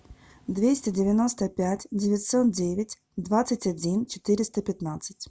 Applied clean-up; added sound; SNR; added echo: none; none; none; none.